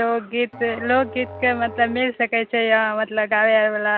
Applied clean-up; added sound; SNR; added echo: none; Musical instrument; 17 dB; none.